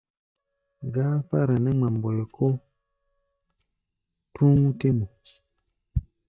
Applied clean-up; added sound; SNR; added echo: neural mask model DeepFilterNet 3.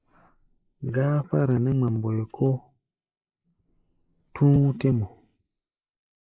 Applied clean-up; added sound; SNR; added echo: neural mask model Resemble Enhance denoiser.